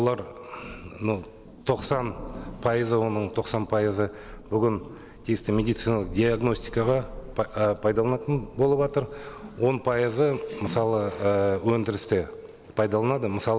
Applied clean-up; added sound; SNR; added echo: none; Thunder; 18 dB; none.